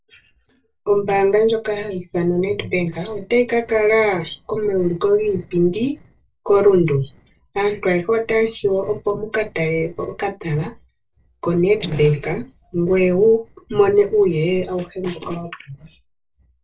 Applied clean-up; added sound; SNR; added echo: neural separator model SepFormer DNS4.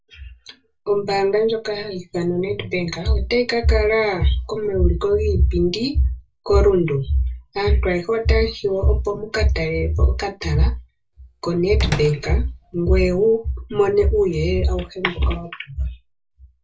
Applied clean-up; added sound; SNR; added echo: none; Slam; 12 dB; reverberation time 0.2 s.